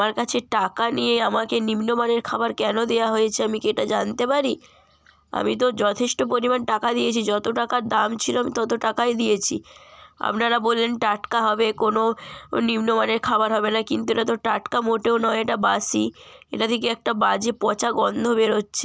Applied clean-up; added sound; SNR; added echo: none; none; none; none.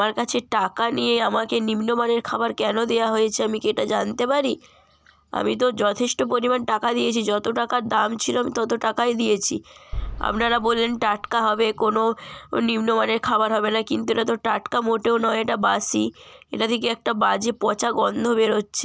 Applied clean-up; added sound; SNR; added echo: none; Boom; 13 dB; none.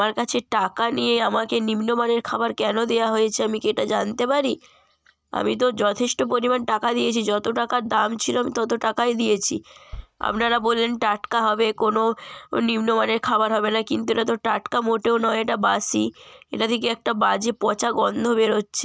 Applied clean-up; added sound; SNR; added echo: neural mask model RNNoise.